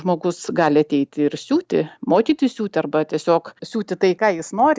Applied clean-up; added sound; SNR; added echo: none; none; none; none.